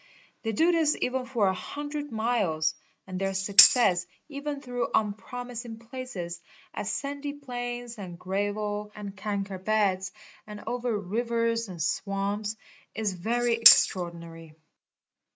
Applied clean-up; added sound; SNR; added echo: neural mask model RNNoise.